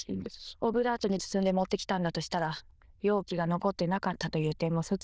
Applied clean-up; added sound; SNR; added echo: neural diffusion model UNIVERSE++.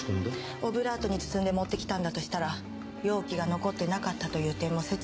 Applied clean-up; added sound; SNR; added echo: none; Bowed string instrument; 17 dB; none.